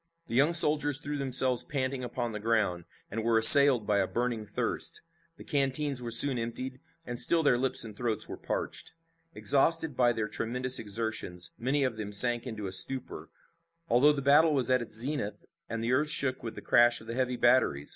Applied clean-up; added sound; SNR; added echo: none; none; none; none.